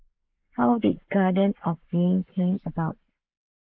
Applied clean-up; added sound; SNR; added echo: neural mask model Resemble Enhance denoiser.